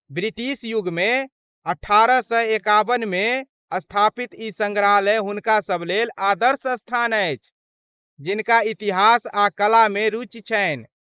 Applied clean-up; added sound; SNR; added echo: neural mask model Resemble Enhance denoiser.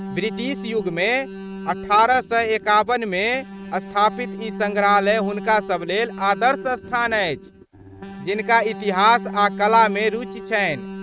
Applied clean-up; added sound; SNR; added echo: neural mask model RNNoise.